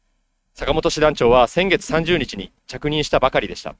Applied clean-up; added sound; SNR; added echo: neural mask model RNNoise.